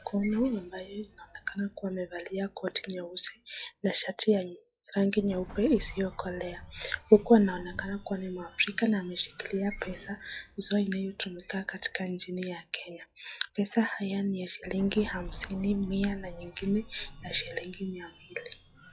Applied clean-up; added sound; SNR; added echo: classical method log-MMSE.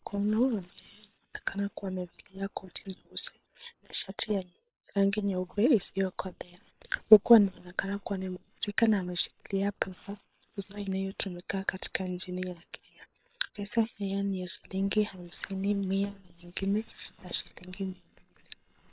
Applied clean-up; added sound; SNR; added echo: neural separator model SepFormer WHAM!.